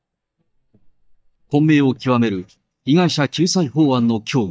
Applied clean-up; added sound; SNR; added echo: neural mask model DeepFilterNet 3.